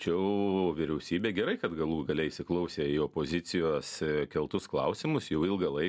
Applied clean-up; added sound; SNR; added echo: none; none; none; none.